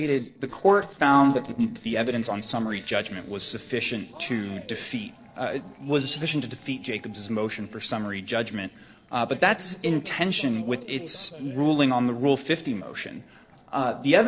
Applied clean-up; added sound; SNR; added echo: neural separator model SepFormer DNS4.